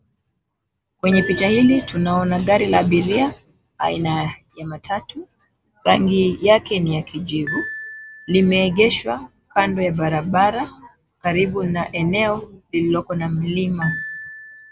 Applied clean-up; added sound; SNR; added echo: none; Piano; 17 dB; none.